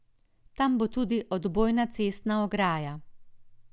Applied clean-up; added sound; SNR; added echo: none; none; none; none.